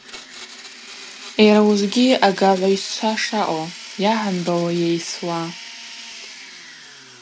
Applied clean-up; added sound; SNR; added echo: none; Domestic sounds, home sounds; 16 dB; none.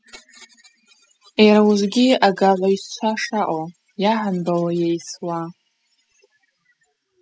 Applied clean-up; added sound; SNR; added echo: classical method spectral subtraction.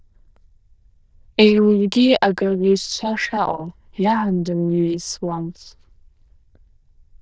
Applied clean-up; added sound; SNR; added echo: neural diffusion model UNIVERSE++.